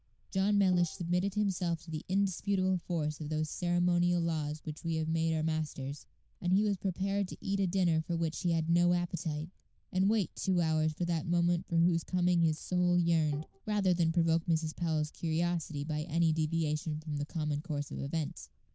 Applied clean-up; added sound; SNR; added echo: neural diffusion model UNIVERSE++.